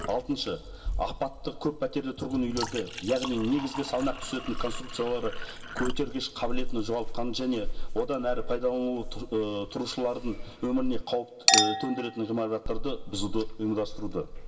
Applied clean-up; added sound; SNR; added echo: none; Chink, clink; 1 dB; reverberation time 0.2 s.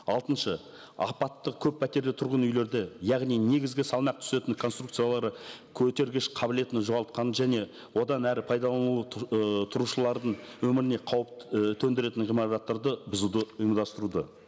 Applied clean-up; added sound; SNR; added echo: none; none; none; none.